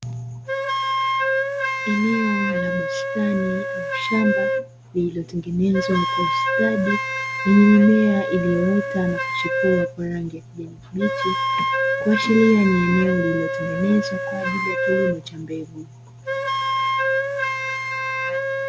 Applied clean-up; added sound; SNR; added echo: none; Wind instrument, woodwind instrument; 2 dB; none.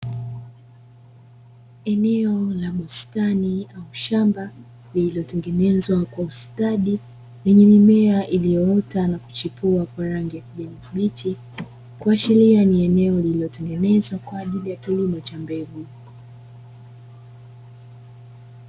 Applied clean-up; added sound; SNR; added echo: none; none; none; none.